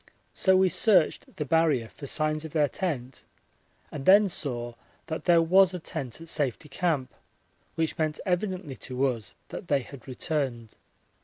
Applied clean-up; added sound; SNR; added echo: none; none; none; none.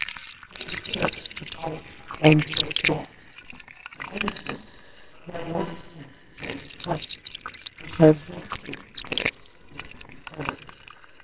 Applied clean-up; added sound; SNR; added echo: neural separator model SepFormer WHAMR!.